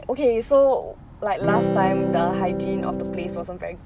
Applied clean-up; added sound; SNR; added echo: none; Electric guitar / Strum; 1 dB; none.